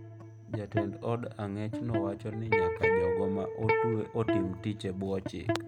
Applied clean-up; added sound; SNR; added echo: none; Electric guitar; -3 dB; none.